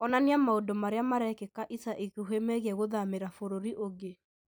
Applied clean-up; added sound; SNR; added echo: none; none; none; none.